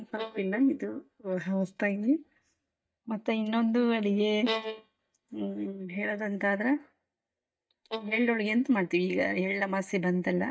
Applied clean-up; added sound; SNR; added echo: neural mask model DeepFilterNet 3.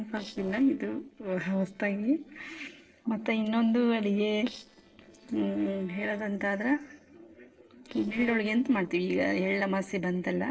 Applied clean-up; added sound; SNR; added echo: neural separator model SepFormer DNS4.